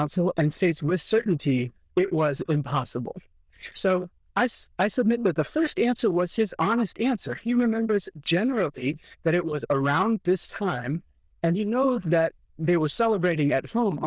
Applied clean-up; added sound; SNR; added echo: neural diffusion model UNIVERSE++.